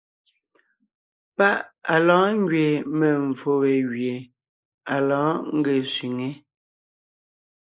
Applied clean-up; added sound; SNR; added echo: neural mask model Resemble Enhance denoiser.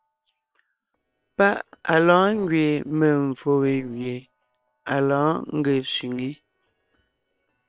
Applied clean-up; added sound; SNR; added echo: neural separator model SepFormer WHAM!.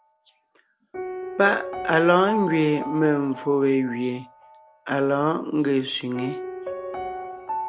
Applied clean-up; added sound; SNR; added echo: none; Piano; 10 dB; none.